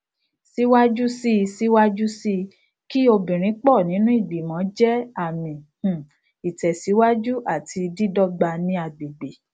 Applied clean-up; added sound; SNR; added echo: none; none; none; none.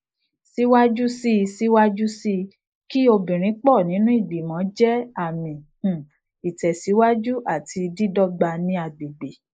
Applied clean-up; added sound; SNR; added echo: neural mask model Resemble Enhance denoiser.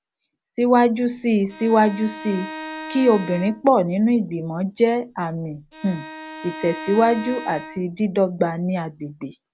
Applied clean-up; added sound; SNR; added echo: none; Bowed string instrument; 15 dB; none.